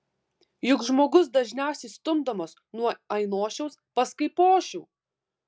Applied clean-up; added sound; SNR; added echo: none; none; none; none.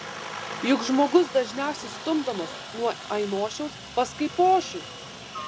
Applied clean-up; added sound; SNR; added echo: none; Aircraft; 11 dB; none.